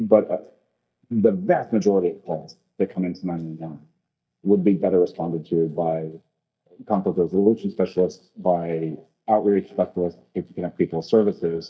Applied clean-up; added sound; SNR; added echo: neural mask model DeepFilterNet 3.